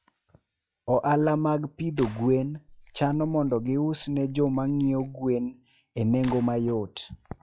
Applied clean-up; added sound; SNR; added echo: classical method log-MMSE.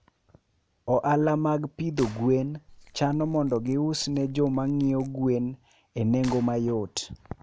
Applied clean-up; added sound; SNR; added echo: none; Clapping + Squeak / Tools; 20 dB; none.